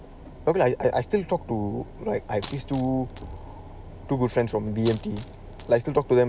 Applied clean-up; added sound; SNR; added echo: none; Coin (dropping); 8 dB; none.